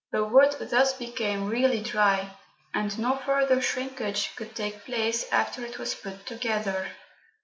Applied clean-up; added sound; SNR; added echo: none; none; none; none.